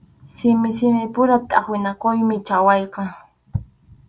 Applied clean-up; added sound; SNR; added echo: none; none; none; none.